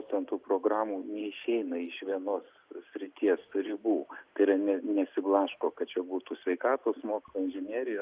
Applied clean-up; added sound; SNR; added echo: none; none; none; none.